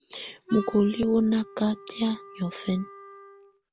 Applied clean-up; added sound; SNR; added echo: none; Wind instrument, woodwind instrument; 17 dB; none.